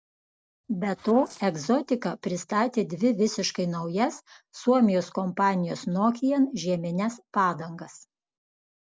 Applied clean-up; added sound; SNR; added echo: neural separator model SepFormer DNS4.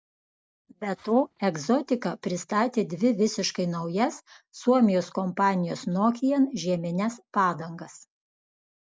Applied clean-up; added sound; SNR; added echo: neural mask model DeepFilterNet 3.